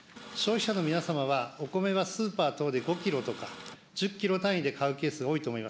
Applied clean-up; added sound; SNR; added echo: none; Printer; 15 dB; none.